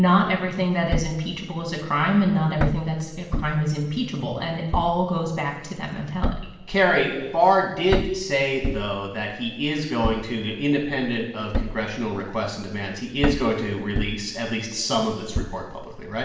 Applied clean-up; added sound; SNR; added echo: none; Thump, thud; 8 dB; reverberation time 1.0 s.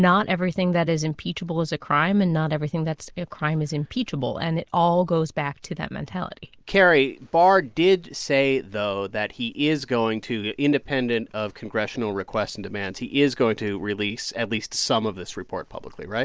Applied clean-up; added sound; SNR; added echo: none; none; none; none.